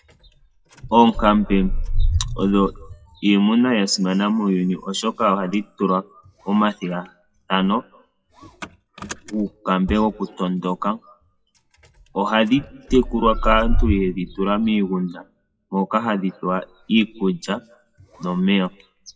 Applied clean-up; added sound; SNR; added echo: classical method WPE with log-MMSE.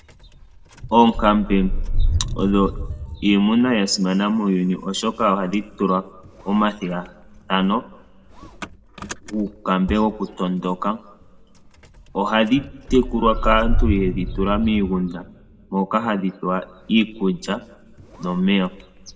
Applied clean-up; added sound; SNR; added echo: none; Engine starting / Motor vehicle (road); 7 dB; reverberation time 1.0 s.